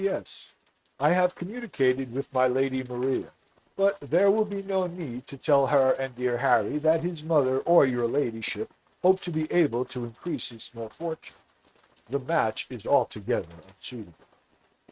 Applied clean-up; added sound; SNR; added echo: neural mask model RNNoise.